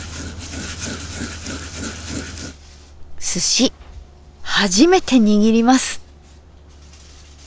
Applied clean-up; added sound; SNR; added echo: none; none; none; none.